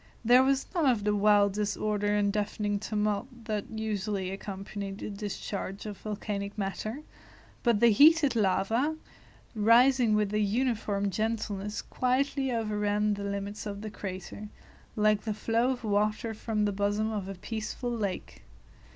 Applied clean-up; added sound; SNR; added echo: none; none; none; none.